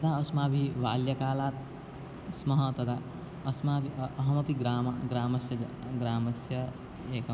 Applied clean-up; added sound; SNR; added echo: none; none; none; none.